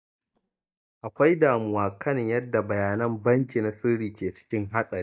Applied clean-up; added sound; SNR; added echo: neural mask model DeepFilterNet 3.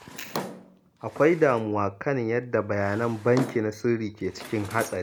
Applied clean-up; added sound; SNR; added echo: none; Drawer open or close; 14 dB; none.